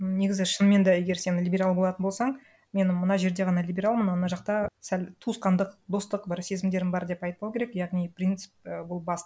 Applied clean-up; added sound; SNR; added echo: none; none; none; none.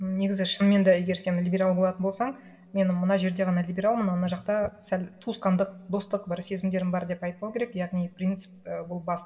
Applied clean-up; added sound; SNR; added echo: none; none; none; reverberation time 0.9 s.